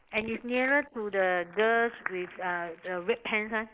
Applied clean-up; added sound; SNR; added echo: neural mask model Resemble Enhance denoiser.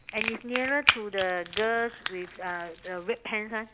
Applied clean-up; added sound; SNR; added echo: none; Crackle; 2 dB; none.